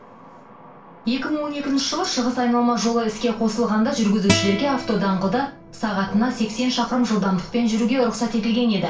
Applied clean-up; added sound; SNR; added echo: none; Acoustic guitar; 8 dB; reverberation time 0.3 s.